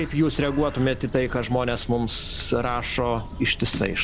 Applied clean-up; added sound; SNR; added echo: none; Bird; 12 dB; none.